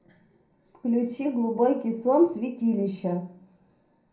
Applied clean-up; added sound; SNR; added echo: none; none; none; reverberation time 0.5 s.